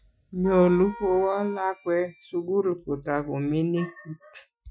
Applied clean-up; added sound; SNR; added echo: classical method Wiener filter.